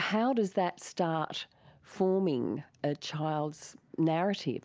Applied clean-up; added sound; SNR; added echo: none; none; none; none.